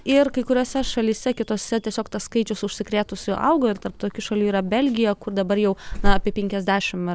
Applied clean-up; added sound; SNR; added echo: none; Alarm / Insect; 6 dB; none.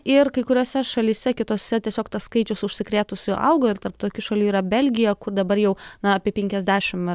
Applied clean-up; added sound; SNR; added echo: none; none; none; none.